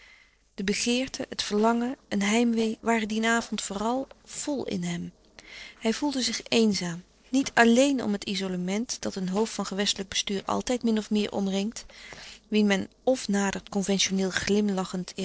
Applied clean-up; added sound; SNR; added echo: neural separator model SepFormer DNS4.